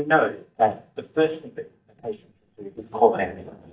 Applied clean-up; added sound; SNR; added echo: neural mask model DeepFilterNet 3.